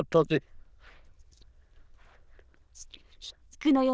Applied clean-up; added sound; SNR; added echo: neural diffusion model UNIVERSE++.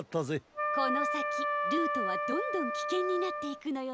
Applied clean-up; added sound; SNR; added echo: none; Wind instrument, woodwind instrument; -2 dB; none.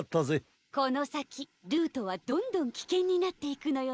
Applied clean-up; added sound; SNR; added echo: neural mask model Resemble Enhance denoiser.